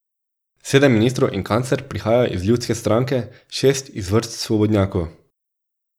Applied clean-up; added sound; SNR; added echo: none; none; none; none.